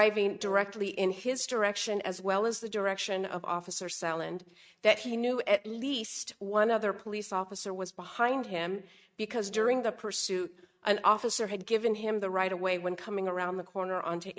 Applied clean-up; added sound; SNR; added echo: neural mask model RNNoise.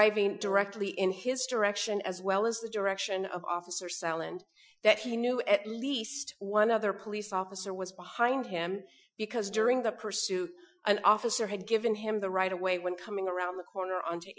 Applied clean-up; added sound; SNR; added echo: classical method Wiener filter.